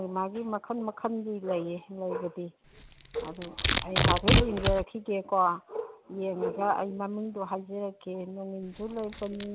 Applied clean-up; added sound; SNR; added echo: none; Domestic sounds, home sounds; -1 dB; none.